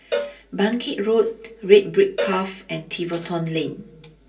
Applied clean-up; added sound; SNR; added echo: none; Cowbell; 11 dB; reverberation time 0.3 s.